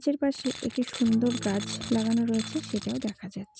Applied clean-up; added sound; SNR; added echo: none; Tools + Electric guitar / Strum; 10 dB; none.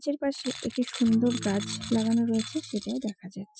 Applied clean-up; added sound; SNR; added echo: classical method Wiener filter.